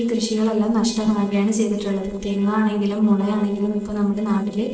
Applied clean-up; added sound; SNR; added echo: neural separator model SepFormer DNS4.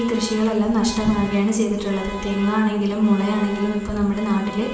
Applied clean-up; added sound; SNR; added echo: none; Alarm; 16 dB; reverberation time 0.9 s.